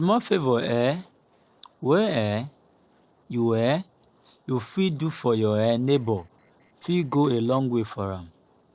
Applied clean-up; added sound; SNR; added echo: neural separator model SepFormer DNS4.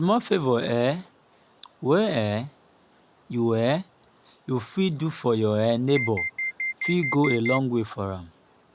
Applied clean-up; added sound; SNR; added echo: none; Alarm; 4 dB; none.